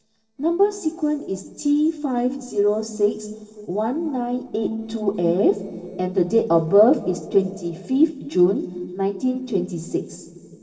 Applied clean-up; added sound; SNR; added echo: neural separator model SepFormer DNS4.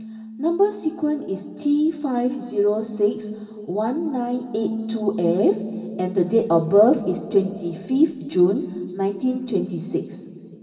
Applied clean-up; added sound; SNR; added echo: none; Bass guitar; 14 dB; reverberation time 2.8 s.